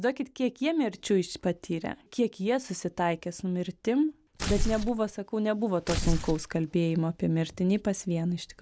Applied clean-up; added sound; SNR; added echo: none; Tearing; 1 dB; none.